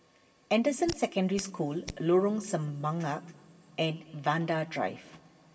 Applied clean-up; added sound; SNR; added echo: none; Hands; 16 dB; reverberation time 2.2 s.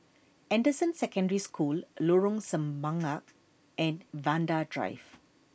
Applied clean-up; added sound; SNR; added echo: none; none; none; none.